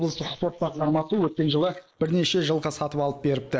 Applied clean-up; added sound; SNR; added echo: neural mask model Resemble Enhance denoiser.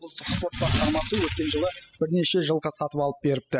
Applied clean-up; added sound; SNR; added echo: classical method spectral subtraction.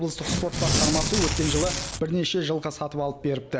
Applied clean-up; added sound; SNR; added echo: none; Tearing; -2 dB; none.